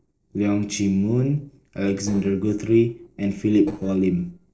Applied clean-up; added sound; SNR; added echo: neural separator model SepFormer DNS4.